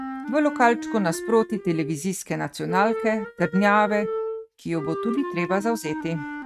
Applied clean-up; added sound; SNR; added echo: neural mask model RNNoise.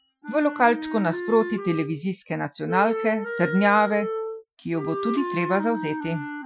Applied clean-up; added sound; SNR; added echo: classical method Wiener filter.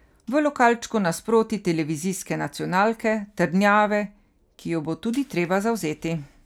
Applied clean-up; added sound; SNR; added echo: none; none; none; none.